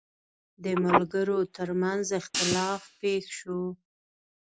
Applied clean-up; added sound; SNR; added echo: none; Telephone + Hi-hat; 3 dB; none.